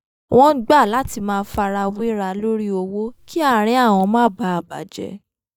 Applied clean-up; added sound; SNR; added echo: neural mask model DeepFilterNet 3.